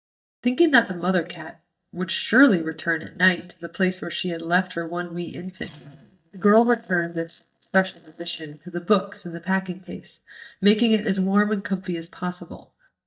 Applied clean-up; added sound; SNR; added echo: neural mask model DeepFilterNet 3.